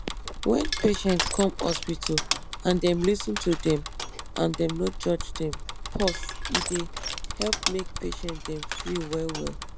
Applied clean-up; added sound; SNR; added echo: none; Crushing + Bicycle; 0 dB; none.